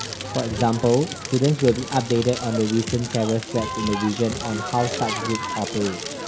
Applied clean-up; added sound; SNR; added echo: none; Crackle; 7 dB; none.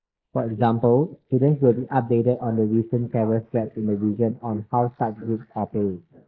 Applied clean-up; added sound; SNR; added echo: neural mask model Resemble Enhance denoiser.